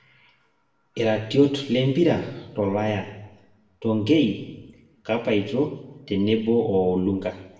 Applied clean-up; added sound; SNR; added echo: none; none; none; reverberation time 0.9 s.